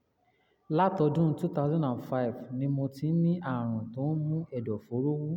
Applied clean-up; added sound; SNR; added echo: none; none; none; none.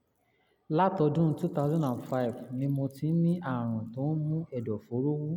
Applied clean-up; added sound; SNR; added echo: neural mask model Resemble Enhance denoiser.